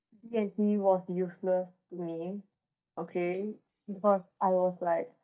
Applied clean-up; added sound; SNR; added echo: neural mask model DeepFilterNet 3.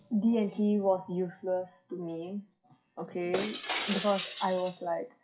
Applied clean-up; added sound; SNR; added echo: classical method WPE with log-MMSE.